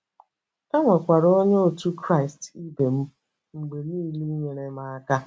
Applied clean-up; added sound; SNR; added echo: none; none; none; none.